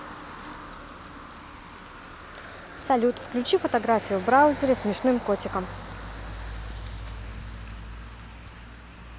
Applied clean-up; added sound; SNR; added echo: none; none; none; none.